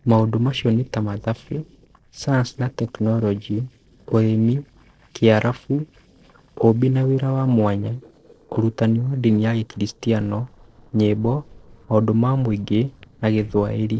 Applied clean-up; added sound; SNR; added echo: neural separator model SepFormer DNS4.